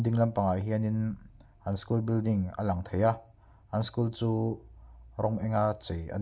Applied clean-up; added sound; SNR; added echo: none; none; none; none.